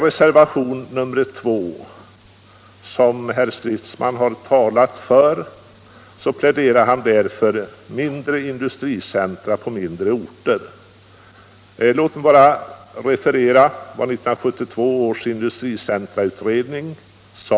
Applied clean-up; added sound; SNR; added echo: none; none; none; none.